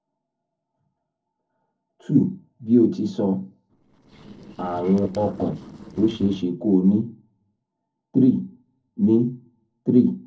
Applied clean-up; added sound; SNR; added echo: neural separator model SepFormer DNS4.